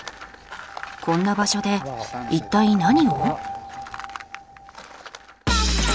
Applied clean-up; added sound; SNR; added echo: none; none; none; none.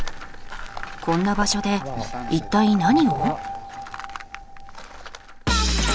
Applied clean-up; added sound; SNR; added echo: none; Crackle; 11 dB; none.